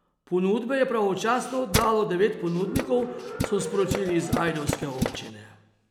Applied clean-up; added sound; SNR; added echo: none; Tools; 5 dB; none.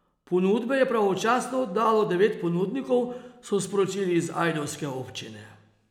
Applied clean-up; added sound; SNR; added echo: none; none; none; none.